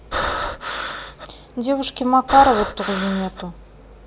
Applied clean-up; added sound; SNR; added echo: none; Breathing; 5 dB; none.